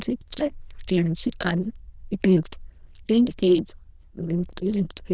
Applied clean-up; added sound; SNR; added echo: neural diffusion model UNIVERSE++.